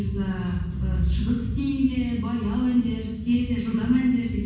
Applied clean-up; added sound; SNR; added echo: none; none; none; reverberation time 1.2 s.